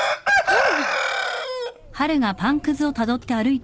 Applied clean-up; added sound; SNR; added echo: none; Chicken, rooster; 0 dB; none.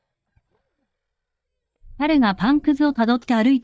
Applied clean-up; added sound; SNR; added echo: neural mask model DeepFilterNet 3.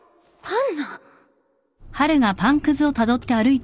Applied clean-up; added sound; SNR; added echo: none; none; none; none.